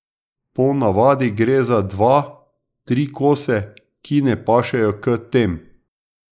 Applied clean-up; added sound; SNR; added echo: neural mask model Resemble Enhance denoiser.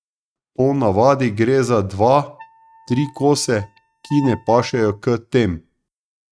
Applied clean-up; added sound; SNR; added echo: neural mask model RNNoise.